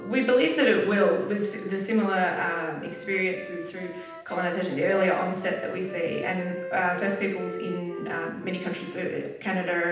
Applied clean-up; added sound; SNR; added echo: none; Wind instrument, woodwind instrument; 14 dB; reverberation time 0.9 s.